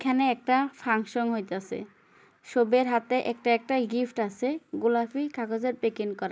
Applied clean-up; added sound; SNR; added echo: none; none; none; none.